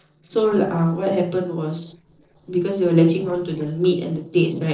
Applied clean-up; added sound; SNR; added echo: neural separator model SepFormer DNS4.